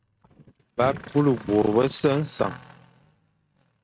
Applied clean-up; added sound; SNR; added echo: neural mask model RNNoise.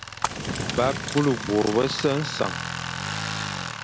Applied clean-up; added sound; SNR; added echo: none; Fire + Tools; 4 dB; none.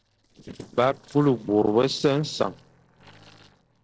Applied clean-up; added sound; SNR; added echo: neural separator model SepFormer DNS4.